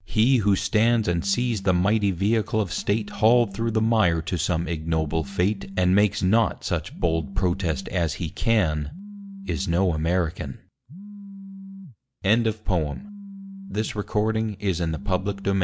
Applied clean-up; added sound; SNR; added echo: none; Telephone; 16 dB; none.